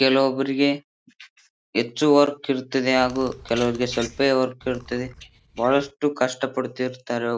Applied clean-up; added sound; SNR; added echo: neural mask model DeepFilterNet 3.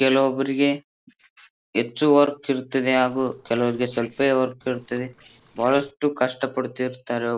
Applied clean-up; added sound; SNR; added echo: neural separator model SepFormer DNS4.